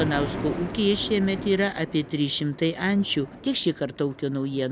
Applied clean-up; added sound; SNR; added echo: none; Thunder; 11 dB; none.